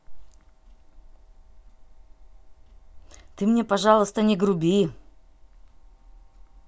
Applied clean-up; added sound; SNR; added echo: none; none; none; none.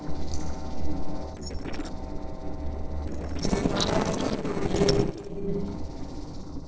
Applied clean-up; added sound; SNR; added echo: neural separator model SepFormer DNS4.